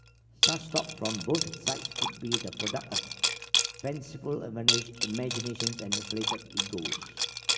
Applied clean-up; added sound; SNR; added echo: none; Liquid; -4 dB; reverberation time 0.9 s.